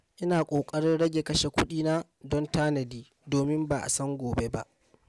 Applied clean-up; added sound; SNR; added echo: none; none; none; none.